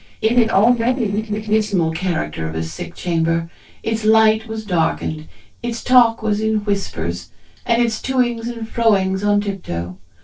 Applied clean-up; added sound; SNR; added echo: neural separator model SepFormer DNS4.